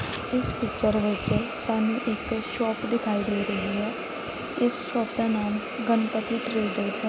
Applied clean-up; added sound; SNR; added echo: none; Hiss; 7 dB; none.